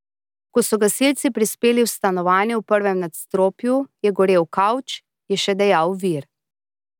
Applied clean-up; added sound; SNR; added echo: none; none; none; none.